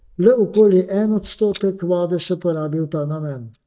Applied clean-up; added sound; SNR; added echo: neural mask model DeepFilterNet 3.